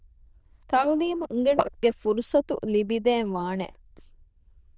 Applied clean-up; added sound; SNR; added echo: neural diffusion model UNIVERSE++.